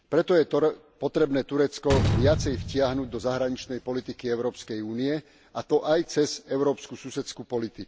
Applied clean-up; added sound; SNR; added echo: none; Slam; 5 dB; none.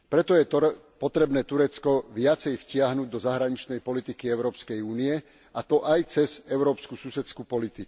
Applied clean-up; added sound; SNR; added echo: none; none; none; none.